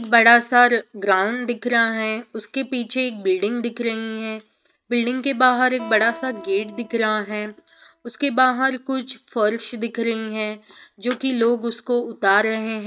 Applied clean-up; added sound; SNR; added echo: neural mask model RNNoise.